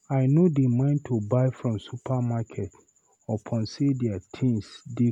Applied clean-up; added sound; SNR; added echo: none; none; none; none.